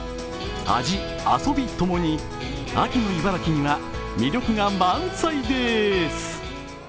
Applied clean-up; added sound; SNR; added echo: none; none; none; none.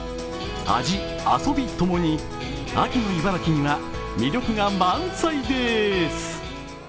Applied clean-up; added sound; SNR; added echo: none; none; none; reverberation time 0.3 s.